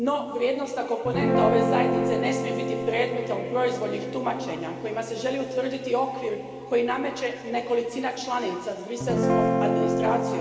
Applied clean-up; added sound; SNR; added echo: none; Guitar; 1 dB; reverberation time 2.5 s.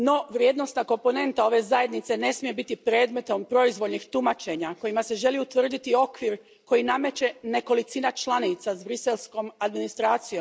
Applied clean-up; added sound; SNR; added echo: none; none; none; none.